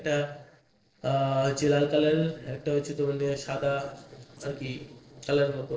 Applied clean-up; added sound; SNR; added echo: neural separator model SepFormer DNS4.